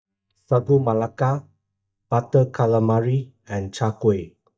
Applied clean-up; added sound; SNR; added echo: neural mask model DeepFilterNet 3.